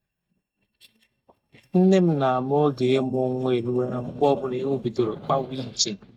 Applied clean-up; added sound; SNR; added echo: neural mask model DeepFilterNet 3.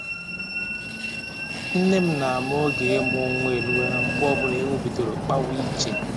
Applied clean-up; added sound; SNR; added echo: none; Train; 2 dB; none.